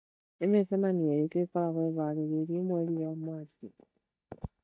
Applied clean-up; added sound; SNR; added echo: neural mask model DeepFilterNet 3.